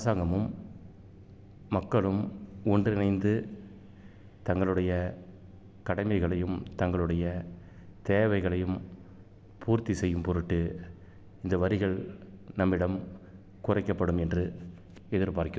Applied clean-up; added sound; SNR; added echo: none; none; none; none.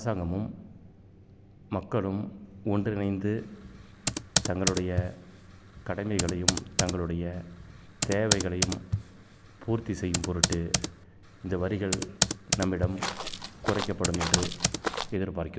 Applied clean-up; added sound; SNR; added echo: none; Walk, footsteps + Computer keyboard; 0 dB; none.